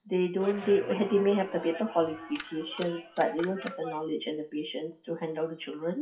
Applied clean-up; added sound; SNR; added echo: classical method WPE with log-MMSE.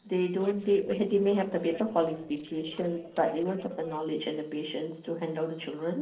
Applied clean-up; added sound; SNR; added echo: neural separator model SepFormer DNS4.